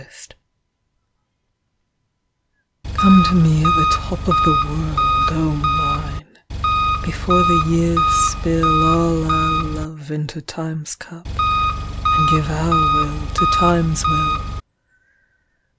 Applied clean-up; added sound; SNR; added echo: none; Engine; -3 dB; none.